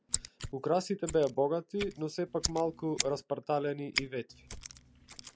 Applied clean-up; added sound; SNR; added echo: neural mask model Resemble Enhance denoiser.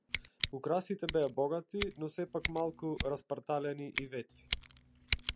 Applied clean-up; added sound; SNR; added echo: none; Scissors; -3 dB; none.